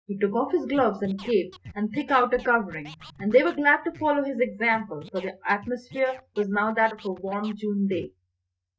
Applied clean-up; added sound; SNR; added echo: neural mask model DeepFilterNet 3.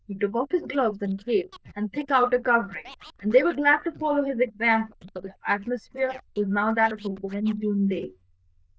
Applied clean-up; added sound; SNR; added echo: neural diffusion model UNIVERSE++.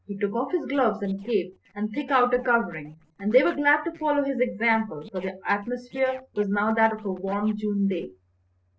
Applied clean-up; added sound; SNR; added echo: neural separator model SepFormer DNS4.